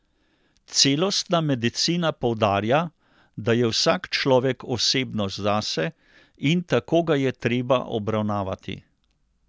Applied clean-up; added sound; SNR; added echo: none; none; none; none.